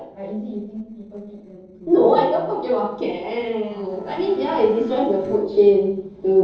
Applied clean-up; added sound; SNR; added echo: neural separator model SepFormer DNS4.